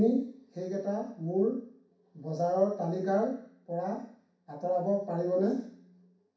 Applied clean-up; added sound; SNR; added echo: none; none; none; reverberation time 0.6 s.